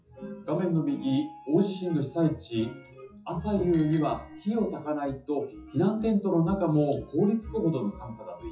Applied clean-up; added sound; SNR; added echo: classical method WPE with log-MMSE.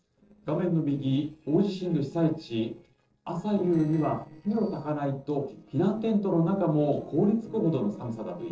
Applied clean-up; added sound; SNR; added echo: neural separator model SepFormer DNS4.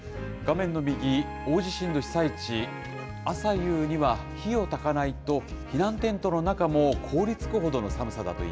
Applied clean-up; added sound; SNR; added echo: none; none; none; none.